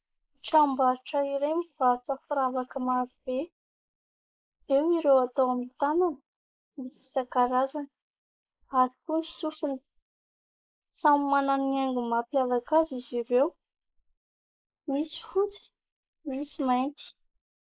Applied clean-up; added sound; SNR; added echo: neural mask model Resemble Enhance denoiser.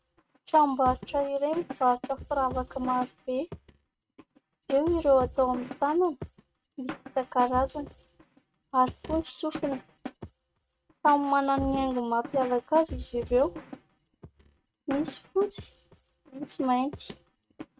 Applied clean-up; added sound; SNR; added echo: neural mask model RNNoise.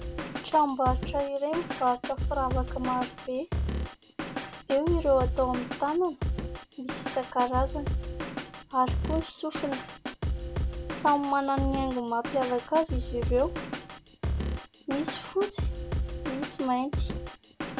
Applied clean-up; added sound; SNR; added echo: none; Drum kit; 3 dB; none.